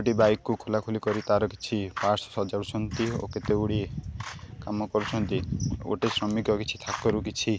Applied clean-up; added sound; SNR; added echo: none; none; none; none.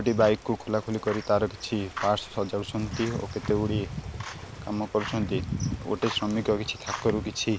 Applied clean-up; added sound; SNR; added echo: none; Ocean; 19 dB; none.